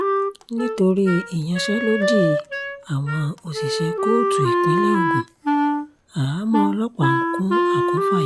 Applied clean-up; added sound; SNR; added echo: none; Wind instrument, woodwind instrument; -1 dB; none.